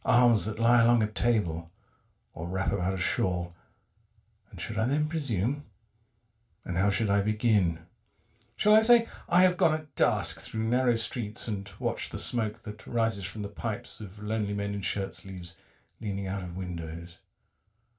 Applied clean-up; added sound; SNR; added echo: none; none; none; reverberation time 0.2 s.